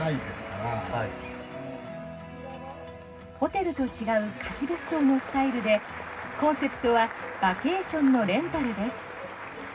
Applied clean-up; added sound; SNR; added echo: none; Applause; 12 dB; reverberation time 0.4 s.